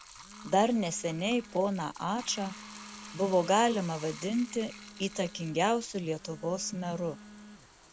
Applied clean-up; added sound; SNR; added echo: none; Telephone + Bathtub (filling or washing); 17 dB; none.